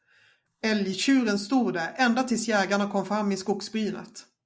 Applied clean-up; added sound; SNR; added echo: neural mask model Resemble Enhance denoiser.